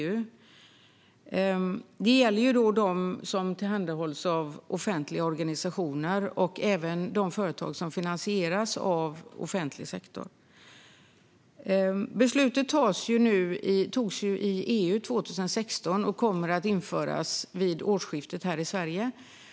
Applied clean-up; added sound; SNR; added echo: none; none; none; none.